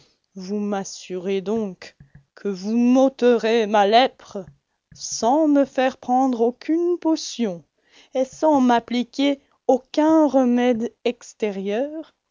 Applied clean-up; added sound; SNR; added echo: none; none; none; none.